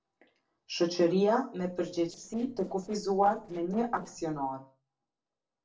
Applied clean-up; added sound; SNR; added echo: neural separator model SepFormer DNS4.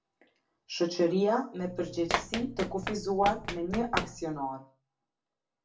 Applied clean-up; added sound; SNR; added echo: none; Run; 6 dB; reverberation time 0.3 s.